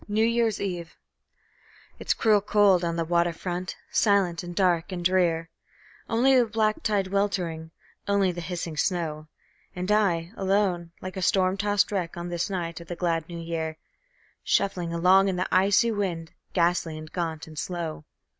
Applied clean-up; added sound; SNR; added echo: none; none; none; none.